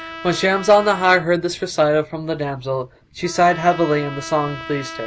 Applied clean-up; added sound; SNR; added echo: none; Trumpet; 16 dB; none.